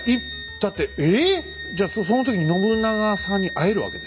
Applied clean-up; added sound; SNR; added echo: none; Wind instrument, woodwind instrument; 12 dB; none.